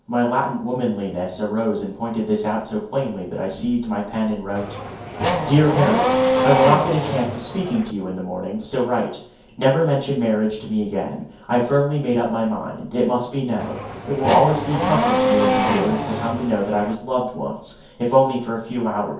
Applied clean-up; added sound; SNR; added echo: none; Race car, auto racing / Accelerating, revving, vroom; 0 dB; reverberation time 0.6 s.